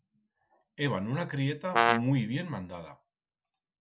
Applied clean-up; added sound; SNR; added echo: none; Brass instrument; -4 dB; none.